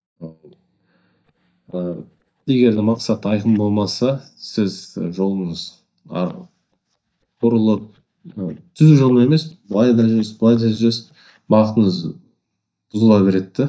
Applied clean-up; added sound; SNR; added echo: neural mask model DeepFilterNet 3.